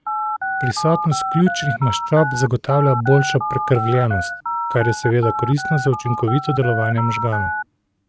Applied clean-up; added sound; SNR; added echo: neural mask model RNNoise.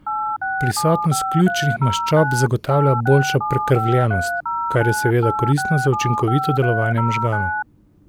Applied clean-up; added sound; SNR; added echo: none; Telephone; 4 dB; none.